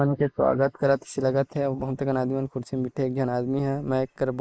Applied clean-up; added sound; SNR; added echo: neural mask model Resemble Enhance denoiser.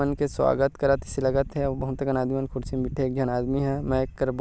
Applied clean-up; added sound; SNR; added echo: none; none; none; none.